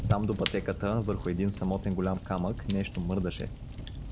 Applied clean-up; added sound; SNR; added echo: none; Fire; 5 dB; none.